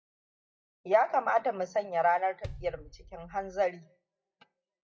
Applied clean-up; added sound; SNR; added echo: classical method WPE with log-MMSE.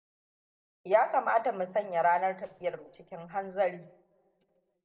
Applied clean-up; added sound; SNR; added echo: neural separator model SepFormer DNS4.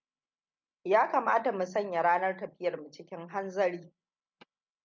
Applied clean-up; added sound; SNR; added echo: none; none; none; none.